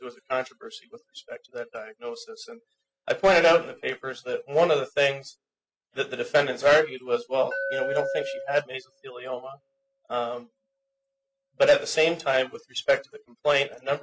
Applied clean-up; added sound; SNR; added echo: classical method spectral subtraction.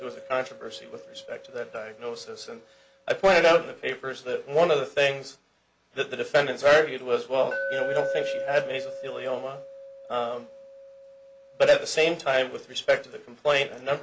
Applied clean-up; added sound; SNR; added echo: none; Glass; 12 dB; none.